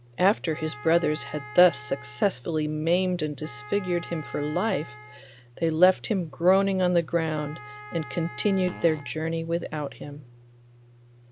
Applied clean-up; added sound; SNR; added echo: none; Wind instrument, woodwind instrument + Fart; 17 dB; none.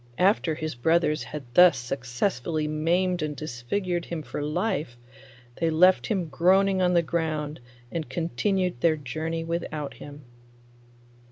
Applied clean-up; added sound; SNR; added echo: none; none; none; none.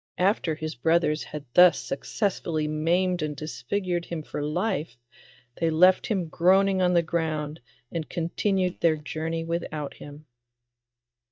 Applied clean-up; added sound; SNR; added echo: neural mask model DeepFilterNet 3.